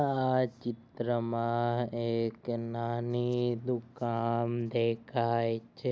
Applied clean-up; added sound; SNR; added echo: none; none; none; none.